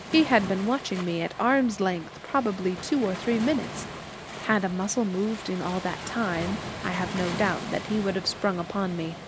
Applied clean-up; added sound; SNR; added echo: none; Waves, surf; 10 dB; none.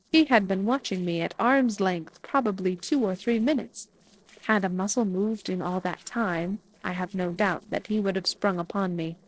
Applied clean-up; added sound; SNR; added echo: neural separator model SepFormer DNS4.